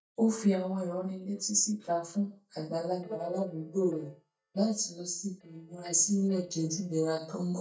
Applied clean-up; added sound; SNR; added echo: neural mask model DeepFilterNet 3.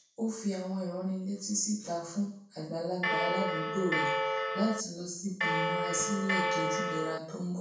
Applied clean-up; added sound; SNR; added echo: none; Bell; -3 dB; reverberation time 0.6 s.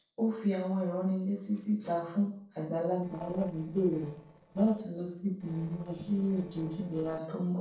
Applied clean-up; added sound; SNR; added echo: neural separator model SepFormer DNS4.